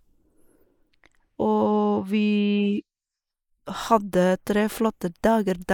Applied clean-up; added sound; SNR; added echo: neural mask model Resemble Enhance denoiser.